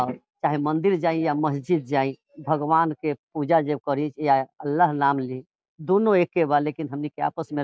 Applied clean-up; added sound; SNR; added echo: none; none; none; none.